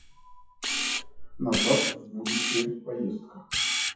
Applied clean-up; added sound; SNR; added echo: classical method WPE with log-MMSE.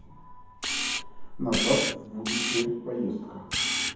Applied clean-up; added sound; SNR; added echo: none; Camera; 1 dB; reverberation time 1.2 s.